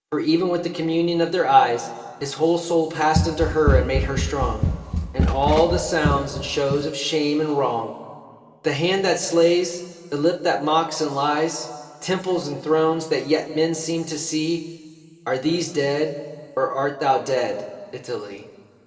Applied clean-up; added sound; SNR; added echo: none; Run; 1 dB; reverberation time 2.0 s.